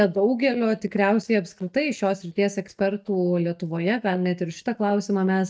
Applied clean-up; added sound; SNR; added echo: neural mask model DeepFilterNet 3.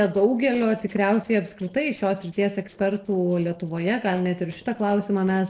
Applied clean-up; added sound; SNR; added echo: neural separator model SepFormer DNS4.